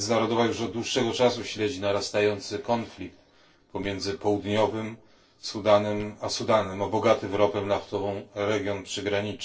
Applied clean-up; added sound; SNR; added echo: neural separator model SepFormer DNS4.